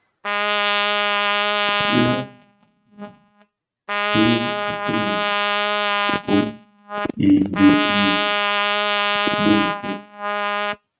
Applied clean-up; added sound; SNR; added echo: neural mask model RNNoise.